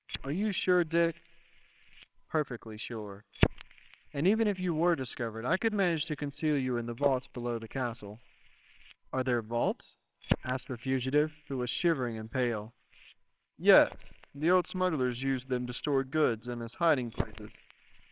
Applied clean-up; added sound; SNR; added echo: neural separator model SepFormer WHAMR!.